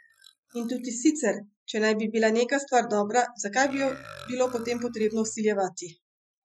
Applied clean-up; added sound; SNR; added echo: classical method Wiener filter.